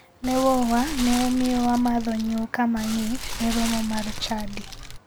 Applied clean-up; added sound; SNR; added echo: none; Fire; 7 dB; none.